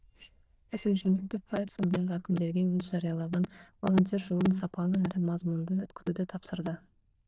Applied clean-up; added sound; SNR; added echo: neural diffusion model UNIVERSE++.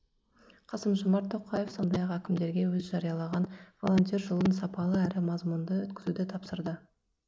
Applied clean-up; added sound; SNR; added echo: neural mask model Resemble Enhance denoiser.